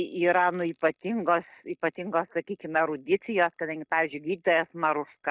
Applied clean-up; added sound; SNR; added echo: neural mask model DeepFilterNet 3.